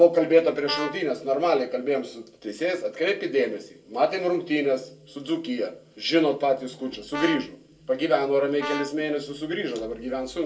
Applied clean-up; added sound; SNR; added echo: none; Brass instrument; 12 dB; reverberation time 0.2 s.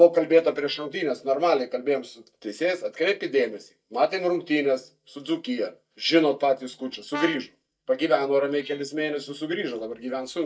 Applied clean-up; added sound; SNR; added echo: neural mask model DeepFilterNet 3.